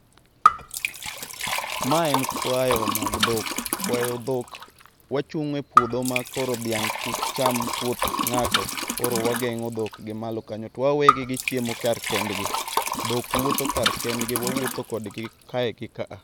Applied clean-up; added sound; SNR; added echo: none; Liquid; -1 dB; none.